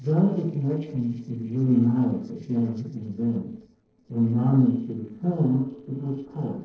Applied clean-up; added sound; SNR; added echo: neural separator model SepFormer DNS4.